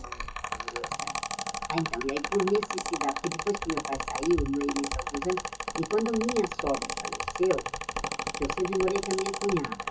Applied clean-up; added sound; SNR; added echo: classical method WPE with log-MMSE.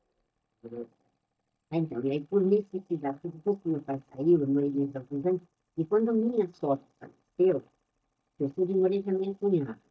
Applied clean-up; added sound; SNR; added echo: neural mask model DeepFilterNet 3.